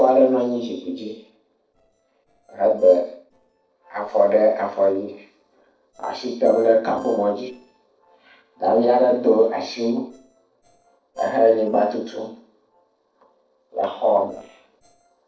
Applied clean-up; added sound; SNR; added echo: neural separator model SepFormer DNS4.